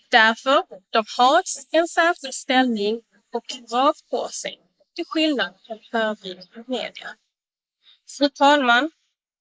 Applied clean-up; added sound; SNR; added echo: neural mask model Resemble Enhance denoiser.